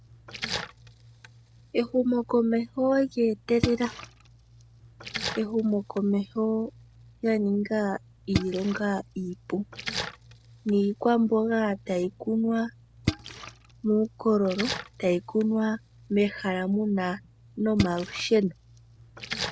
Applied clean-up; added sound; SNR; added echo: none; Splash, splatter; 11 dB; none.